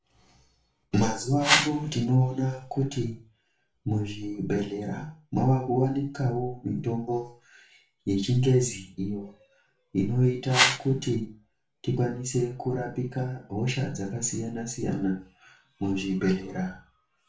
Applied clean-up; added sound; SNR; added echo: none; Whoosh, swoosh, swish; -3 dB; reverberation time 0.3 s.